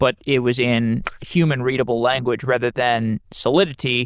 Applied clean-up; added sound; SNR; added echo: neural diffusion model UNIVERSE++.